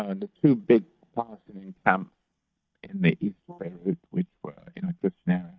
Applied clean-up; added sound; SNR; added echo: neural mask model DeepFilterNet 3.